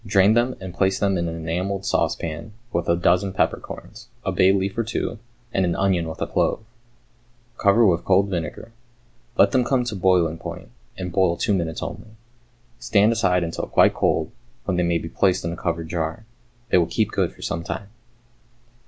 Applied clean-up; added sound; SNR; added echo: none; none; none; none.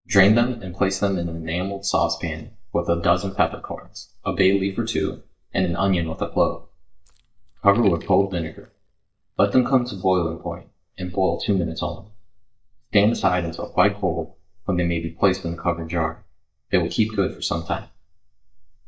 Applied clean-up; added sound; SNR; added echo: neural mask model DeepFilterNet 3.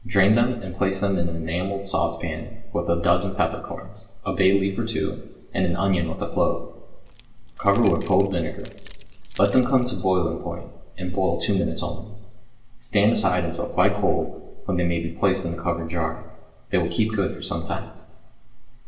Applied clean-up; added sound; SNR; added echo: none; Keys jangling; 14 dB; reverberation time 0.7 s.